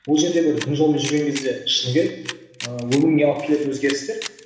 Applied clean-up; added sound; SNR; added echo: none; Camera; 16 dB; reverberation time 1.2 s.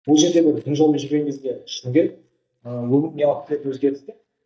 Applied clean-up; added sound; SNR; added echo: neural mask model DeepFilterNet 3.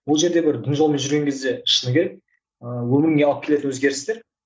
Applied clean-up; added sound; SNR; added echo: none; none; none; none.